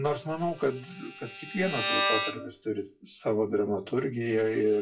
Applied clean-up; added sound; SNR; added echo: classical method WPE with log-MMSE.